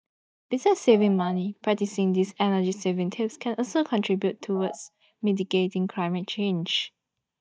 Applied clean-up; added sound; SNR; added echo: neural mask model DeepFilterNet 3.